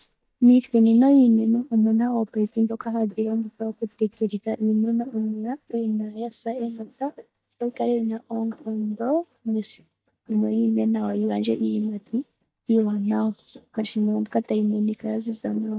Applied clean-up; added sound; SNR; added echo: neural mask model DeepFilterNet 3.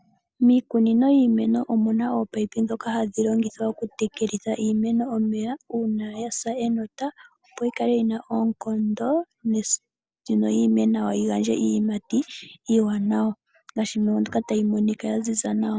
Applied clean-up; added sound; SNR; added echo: none; none; none; none.